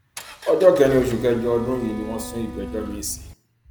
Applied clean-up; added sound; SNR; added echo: none; Engine + Bowed string instrument; 13 dB; none.